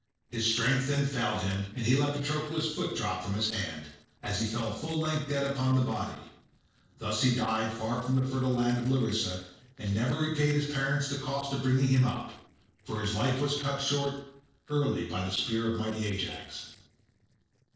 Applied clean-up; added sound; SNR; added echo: neural separator model SepFormer DNS4.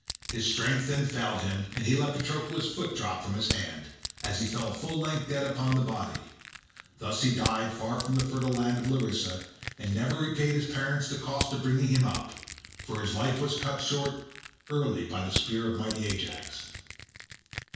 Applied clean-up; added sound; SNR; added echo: none; Crushing; 11 dB; reverberation time 0.6 s.